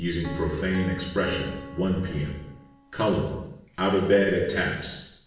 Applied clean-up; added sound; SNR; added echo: none; Piano; 17 dB; reverberation time 0.9 s.